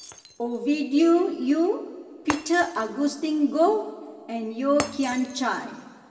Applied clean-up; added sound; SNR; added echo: none; Shatter; 16 dB; reverberation time 2.0 s.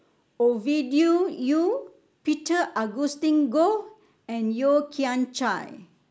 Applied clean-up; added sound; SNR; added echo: none; none; none; none.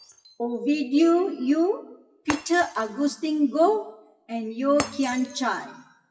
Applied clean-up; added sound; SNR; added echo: classical method WPE with log-MMSE.